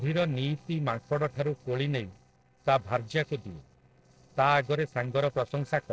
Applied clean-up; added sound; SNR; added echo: neural separator model SepFormer DNS4.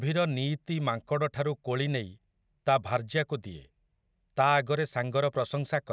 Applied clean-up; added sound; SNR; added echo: none; none; none; none.